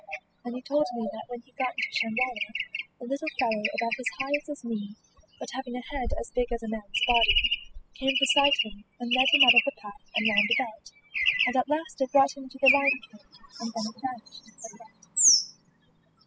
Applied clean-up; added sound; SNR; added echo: classical method spectral subtraction.